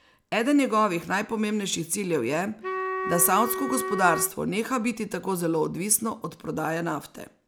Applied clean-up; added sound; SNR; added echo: none; Wind instrument, woodwind instrument; 6 dB; none.